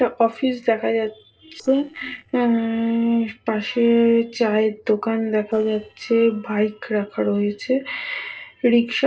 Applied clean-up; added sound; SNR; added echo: neural separator model SepFormer DNS4.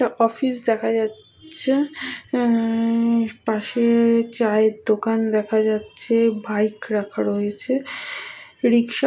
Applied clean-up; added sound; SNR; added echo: none; none; none; none.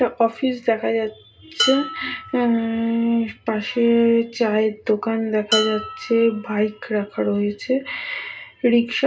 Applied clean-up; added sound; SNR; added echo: none; Dishes, pots, and pans; 11 dB; reverberation time 0.2 s.